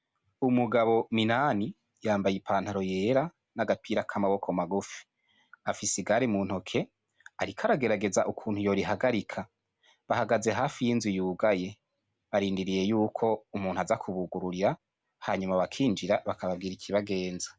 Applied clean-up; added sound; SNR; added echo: none; none; none; none.